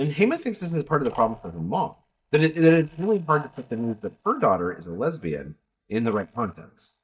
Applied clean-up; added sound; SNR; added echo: neural mask model DeepFilterNet 3.